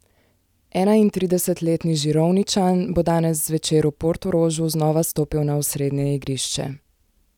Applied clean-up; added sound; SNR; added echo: none; none; none; none.